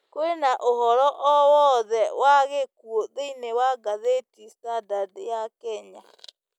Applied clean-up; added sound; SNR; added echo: none; none; none; none.